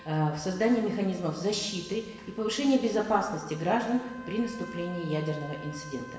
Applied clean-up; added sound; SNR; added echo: none; Trumpet; 18 dB; reverberation time 1.2 s.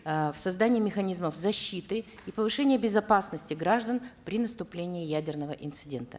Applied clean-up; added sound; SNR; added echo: none; none; none; none.